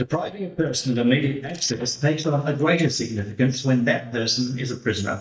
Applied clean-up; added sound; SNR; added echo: neural mask model DeepFilterNet 3.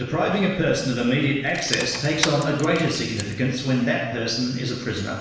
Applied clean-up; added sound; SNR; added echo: none; Rattle / Keys jangling; 10 dB; reverberation time 0.9 s.